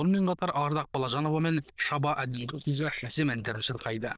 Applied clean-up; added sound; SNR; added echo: neural diffusion model UNIVERSE++.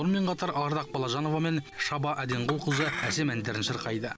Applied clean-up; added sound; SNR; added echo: none; Chink, clink; 9 dB; none.